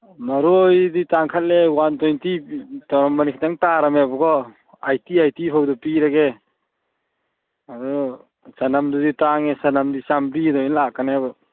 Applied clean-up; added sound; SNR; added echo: none; none; none; none.